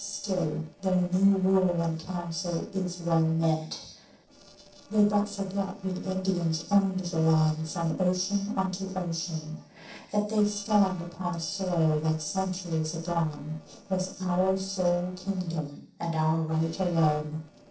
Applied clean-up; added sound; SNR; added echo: neural separator model SepFormer DNS4.